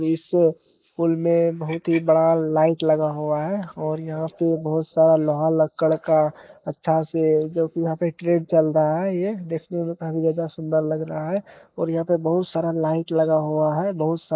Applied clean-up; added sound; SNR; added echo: neural mask model Resemble Enhance denoiser.